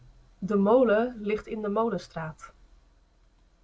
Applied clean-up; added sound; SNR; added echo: none; none; none; none.